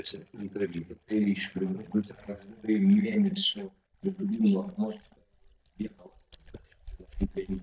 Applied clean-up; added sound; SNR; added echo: neural mask model DeepFilterNet 3.